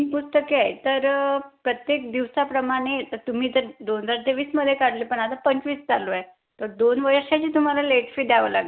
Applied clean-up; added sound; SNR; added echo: none; none; none; none.